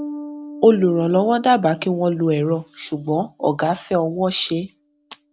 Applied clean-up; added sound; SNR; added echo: none; Bass guitar; 18 dB; none.